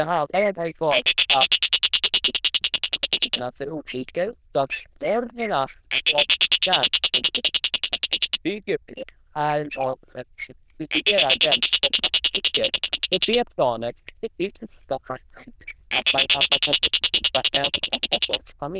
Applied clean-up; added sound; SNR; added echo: neural diffusion model UNIVERSE++.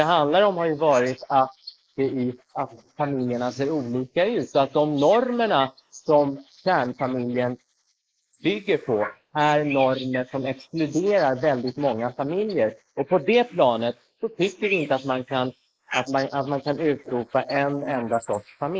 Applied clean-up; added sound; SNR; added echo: neural mask model Resemble Enhance denoiser.